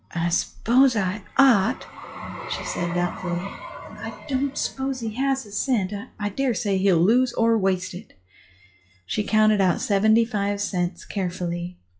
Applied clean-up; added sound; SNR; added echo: classical method log-MMSE.